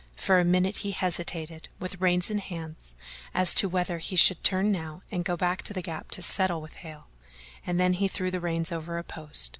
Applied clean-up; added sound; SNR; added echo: none; none; none; none.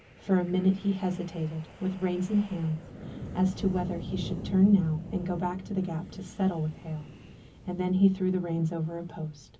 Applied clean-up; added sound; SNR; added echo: none; Wind; 13 dB; reverberation time 0.3 s.